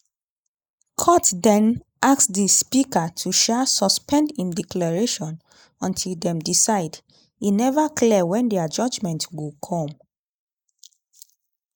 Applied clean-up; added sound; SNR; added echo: neural mask model Resemble Enhance denoiser.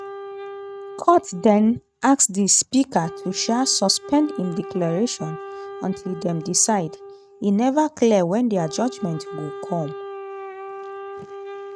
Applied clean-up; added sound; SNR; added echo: neural mask model RNNoise.